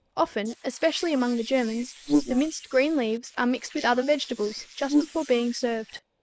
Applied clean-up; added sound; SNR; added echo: neural mask model Resemble Enhance denoiser.